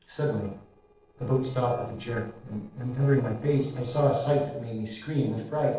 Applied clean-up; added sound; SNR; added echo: neural separator model SepFormer DNS4.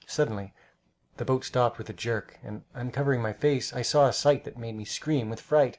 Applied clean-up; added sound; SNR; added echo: none; none; none; none.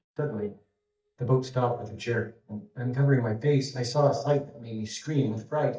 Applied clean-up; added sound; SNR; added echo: neural mask model DeepFilterNet 3.